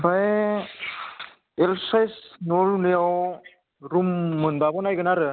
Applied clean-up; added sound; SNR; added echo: none; none; none; none.